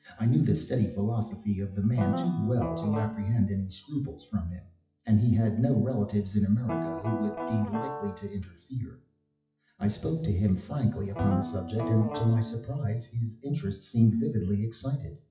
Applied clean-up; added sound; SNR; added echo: classical method WPE with log-MMSE.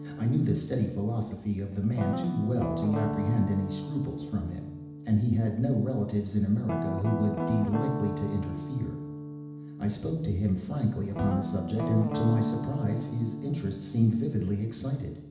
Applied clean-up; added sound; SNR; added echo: none; Guitar; 7 dB; reverberation time 0.8 s.